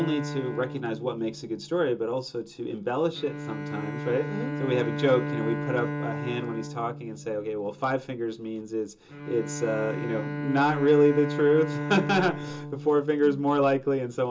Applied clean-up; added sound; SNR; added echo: none; Bowed string instrument; 8 dB; reverberation time 0.2 s.